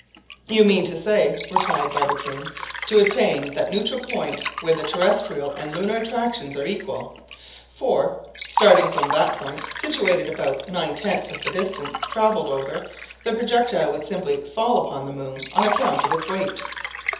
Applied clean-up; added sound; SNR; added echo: none; Liquid; 7 dB; reverberation time 0.7 s.